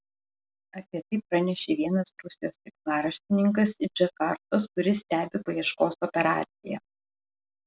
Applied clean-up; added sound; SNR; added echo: none; none; none; none.